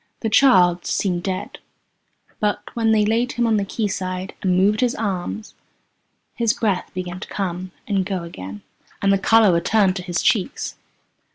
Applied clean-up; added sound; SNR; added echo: none; none; none; none.